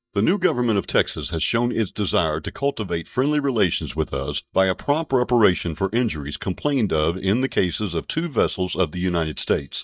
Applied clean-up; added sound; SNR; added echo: neural mask model DeepFilterNet 3.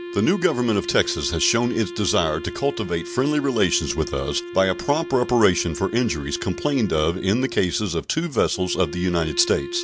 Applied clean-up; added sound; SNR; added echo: none; Wind instrument, woodwind instrument; 12 dB; none.